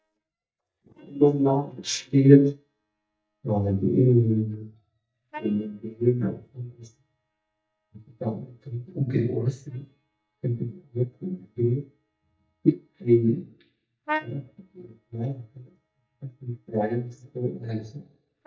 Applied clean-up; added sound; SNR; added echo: neural mask model DeepFilterNet 3.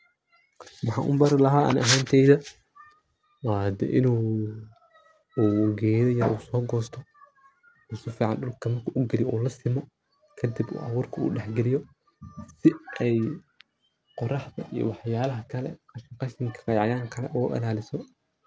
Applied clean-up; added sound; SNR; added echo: none; none; none; none.